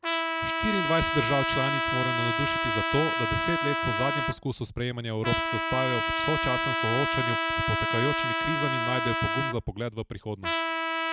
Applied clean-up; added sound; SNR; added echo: none; Trumpet; -2 dB; none.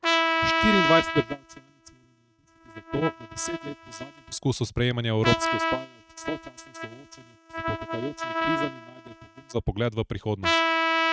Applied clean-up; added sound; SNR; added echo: neural mask model RNNoise.